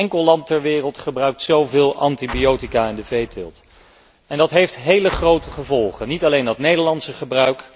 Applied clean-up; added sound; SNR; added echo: none; Explosion; 16 dB; none.